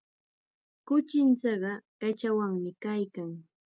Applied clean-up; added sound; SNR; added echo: none; none; none; none.